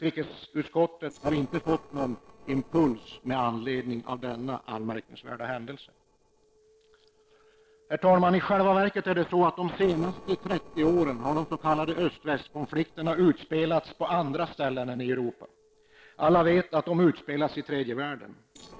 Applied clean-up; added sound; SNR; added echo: neural separator model SepFormer DNS4.